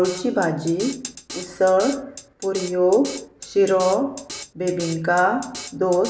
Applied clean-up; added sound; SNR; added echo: none; Drum kit; 16 dB; none.